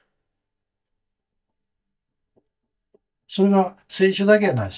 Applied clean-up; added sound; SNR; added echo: neural mask model DeepFilterNet 3.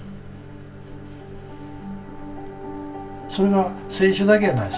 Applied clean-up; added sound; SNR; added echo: none; Microwave oven; 17 dB; reverberation time 0.1 s.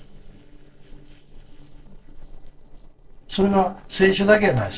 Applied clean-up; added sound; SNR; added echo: neural separator model SepFormer DNS4.